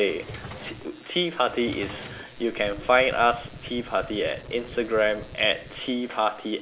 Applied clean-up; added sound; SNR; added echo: none; Drawer open or close + Engine starting / Car; 16 dB; none.